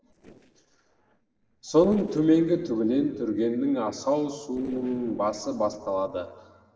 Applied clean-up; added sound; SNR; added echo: neural separator model SepFormer DNS4.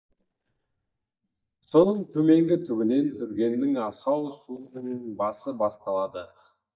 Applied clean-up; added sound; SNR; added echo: neural mask model DeepFilterNet 3.